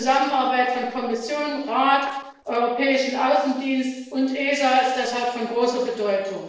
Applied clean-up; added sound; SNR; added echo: neural separator model SepFormer DNS4.